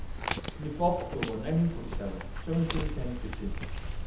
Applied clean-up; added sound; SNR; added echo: none; Walk, footsteps; 1 dB; reverberation time 0.8 s.